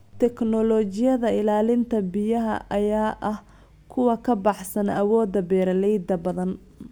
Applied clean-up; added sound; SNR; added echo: none; none; none; none.